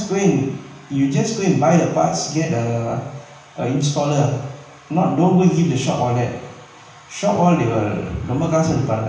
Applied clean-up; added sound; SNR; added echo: none; none; none; reverberation time 0.9 s.